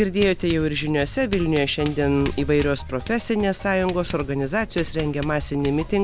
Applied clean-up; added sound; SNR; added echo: none; Writing; 13 dB; none.